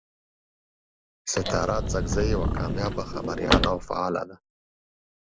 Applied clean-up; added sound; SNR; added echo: none; Sliding door / Slam / Wood; -4 dB; none.